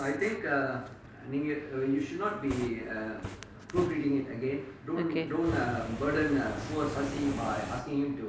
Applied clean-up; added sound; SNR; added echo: none; Fire; 11 dB; none.